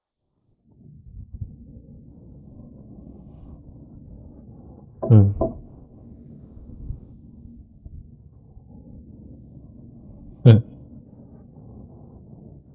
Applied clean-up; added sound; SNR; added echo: neural mask model Resemble Enhance denoiser.